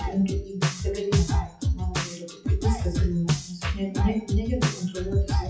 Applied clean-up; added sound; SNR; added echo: classical method WPE with log-MMSE.